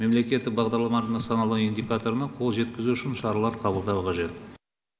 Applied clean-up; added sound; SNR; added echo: none; Walk, footsteps; 19 dB; none.